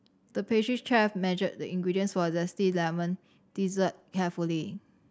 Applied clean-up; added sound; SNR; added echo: none; none; none; none.